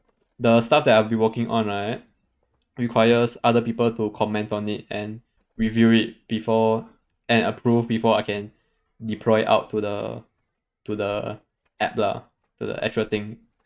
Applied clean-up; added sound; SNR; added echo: neural mask model RNNoise.